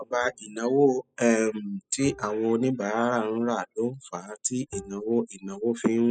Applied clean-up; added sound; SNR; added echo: classical method spectral subtraction.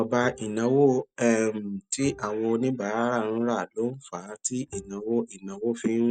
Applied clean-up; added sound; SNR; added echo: neural mask model DeepFilterNet 3.